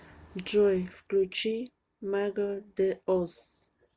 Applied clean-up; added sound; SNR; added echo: none; none; none; none.